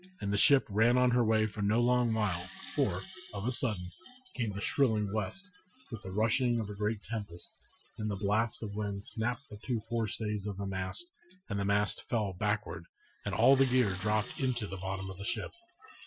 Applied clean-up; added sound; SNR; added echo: classical method Wiener filter.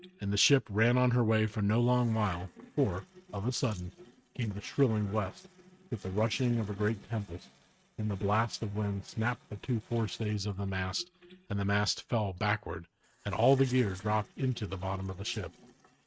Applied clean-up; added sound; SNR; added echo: neural mask model RNNoise.